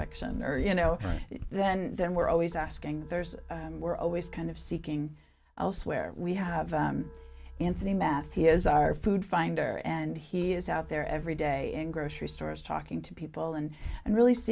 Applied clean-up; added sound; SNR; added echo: none; Keyboard (musical); 19 dB; none.